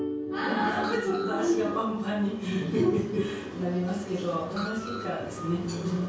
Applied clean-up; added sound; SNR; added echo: none; Screech; 12 dB; reverberation time 0.6 s.